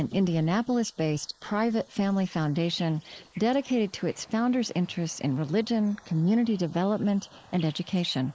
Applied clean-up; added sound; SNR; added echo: neural mask model Resemble Enhance denoiser.